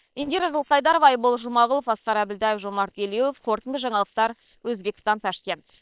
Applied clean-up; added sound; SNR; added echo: neural separator model SepFormer WHAM!.